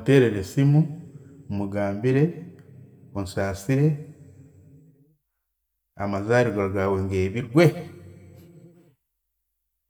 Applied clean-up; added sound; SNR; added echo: none; none; none; reverberation time 1.7 s.